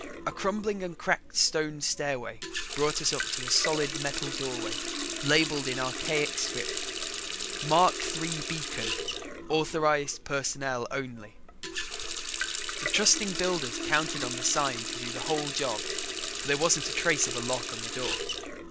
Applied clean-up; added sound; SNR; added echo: none; Water tap, faucet; 4 dB; none.